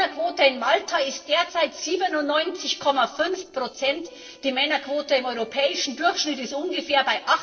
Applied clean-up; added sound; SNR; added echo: neural separator model SepFormer DNS4.